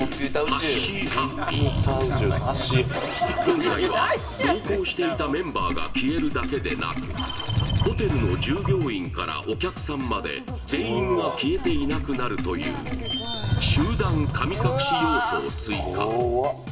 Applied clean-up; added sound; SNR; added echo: none; Sink (filling or washing); 4 dB; reverberation time 1.0 s.